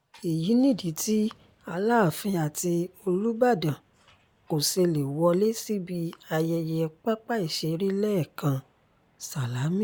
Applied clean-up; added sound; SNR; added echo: none; none; none; none.